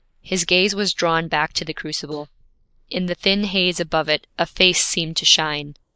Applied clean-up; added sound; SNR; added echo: neural mask model Resemble Enhance denoiser.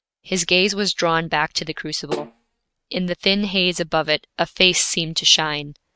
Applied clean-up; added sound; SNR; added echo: neural mask model RNNoise.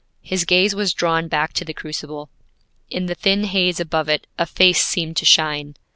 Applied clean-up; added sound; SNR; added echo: none; none; none; none.